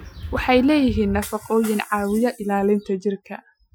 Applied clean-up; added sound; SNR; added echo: classical method Wiener filter.